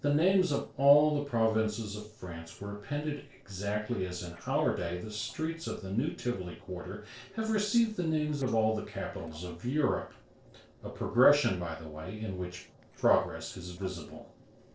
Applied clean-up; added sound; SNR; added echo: neural separator model SepFormer DNS4.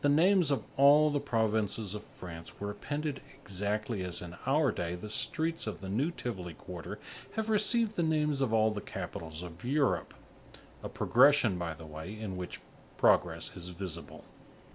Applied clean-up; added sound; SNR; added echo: none; none; none; none.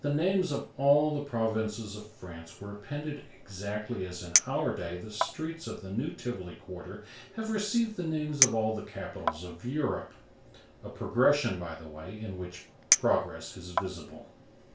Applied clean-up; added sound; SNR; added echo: none; Chink, clink; 1 dB; reverberation time 0.2 s.